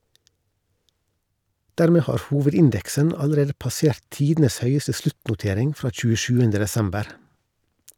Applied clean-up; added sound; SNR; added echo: none; none; none; none.